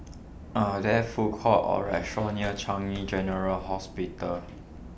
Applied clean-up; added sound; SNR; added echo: none; Squeak; 17 dB; none.